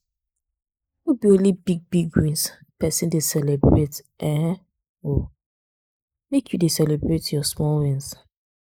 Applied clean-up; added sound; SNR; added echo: neural mask model Resemble Enhance denoiser.